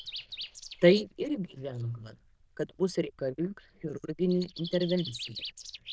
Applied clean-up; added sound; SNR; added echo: neural diffusion model UNIVERSE++.